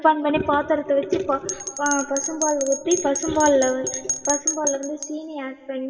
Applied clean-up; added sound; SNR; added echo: none; Bell; 7 dB; reverberation time 1.6 s.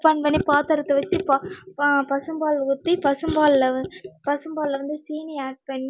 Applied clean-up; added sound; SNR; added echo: none; none; none; none.